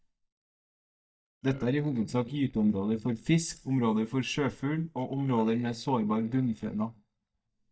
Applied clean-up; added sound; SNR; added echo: neural mask model DeepFilterNet 3.